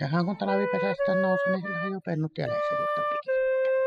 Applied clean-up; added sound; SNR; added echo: classical method spectral subtraction.